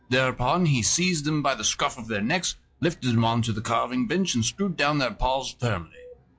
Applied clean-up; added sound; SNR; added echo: classical method log-MMSE.